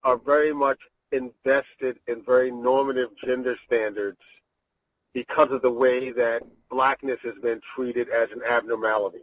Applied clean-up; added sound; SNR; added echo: neural separator model SepFormer DNS4.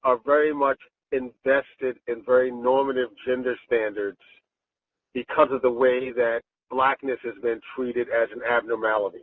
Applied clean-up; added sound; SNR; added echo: none; none; none; none.